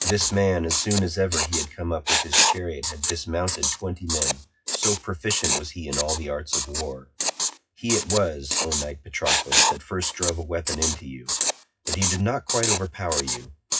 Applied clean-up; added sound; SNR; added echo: classical method WPE with log-MMSE.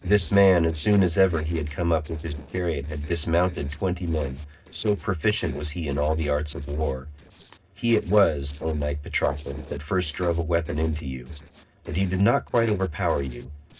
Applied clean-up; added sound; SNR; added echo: neural separator model SepFormer DNS4.